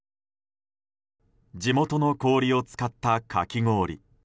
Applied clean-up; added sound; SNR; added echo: none; none; none; none.